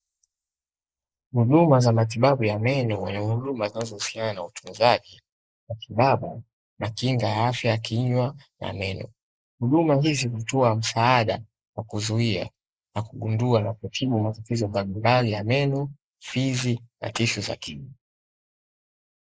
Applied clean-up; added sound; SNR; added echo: neural mask model Resemble Enhance denoiser.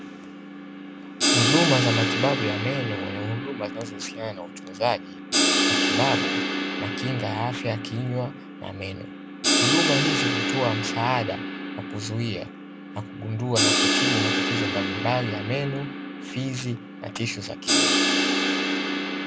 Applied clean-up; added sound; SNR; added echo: none; Crash cymbal; -3 dB; none.